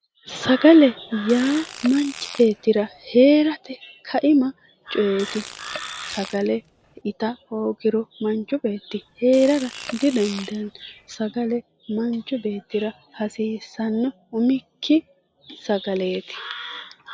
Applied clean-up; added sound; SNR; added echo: none; Fart; 17 dB; none.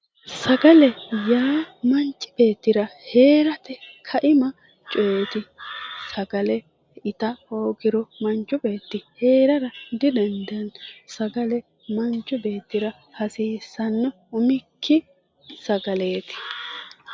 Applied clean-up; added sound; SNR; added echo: none; none; none; none.